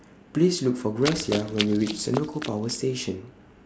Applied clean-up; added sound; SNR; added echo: none; Run; 9 dB; none.